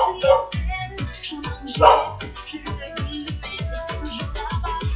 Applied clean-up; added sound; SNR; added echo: classical method log-MMSE.